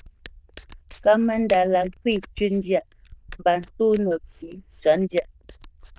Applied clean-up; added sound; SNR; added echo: neural diffusion model UNIVERSE++.